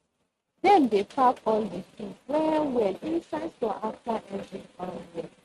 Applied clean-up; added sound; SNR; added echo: neural mask model RNNoise.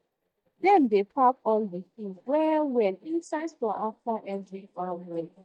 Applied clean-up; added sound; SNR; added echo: neural mask model DeepFilterNet 3.